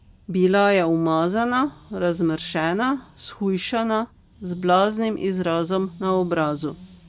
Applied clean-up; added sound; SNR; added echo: none; none; none; none.